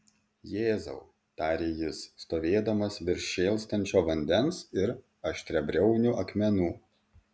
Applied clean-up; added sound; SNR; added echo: none; none; none; none.